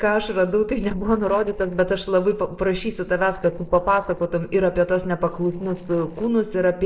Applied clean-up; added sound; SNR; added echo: neural separator model SepFormer DNS4.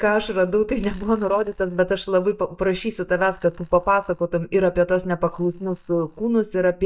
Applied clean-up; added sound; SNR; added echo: neural mask model DeepFilterNet 3.